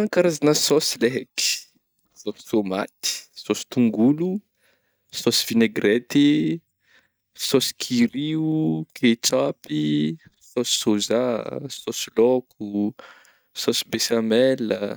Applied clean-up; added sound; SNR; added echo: neural mask model DeepFilterNet 3.